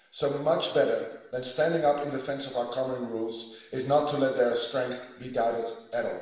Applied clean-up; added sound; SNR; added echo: none; none; none; reverberation time 1.0 s.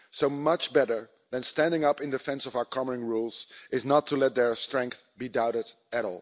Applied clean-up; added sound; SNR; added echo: none; none; none; none.